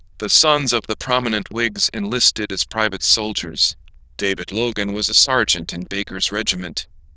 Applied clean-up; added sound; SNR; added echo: neural diffusion model UNIVERSE++.